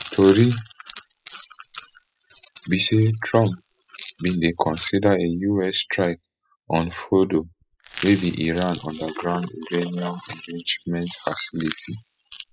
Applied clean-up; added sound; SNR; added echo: classical method spectral subtraction.